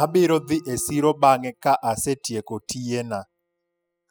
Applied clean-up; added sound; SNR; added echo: classical method spectral subtraction.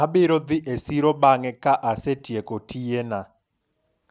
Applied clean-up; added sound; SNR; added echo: none; none; none; none.